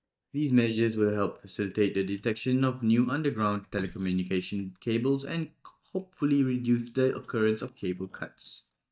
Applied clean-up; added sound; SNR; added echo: neural mask model DeepFilterNet 3.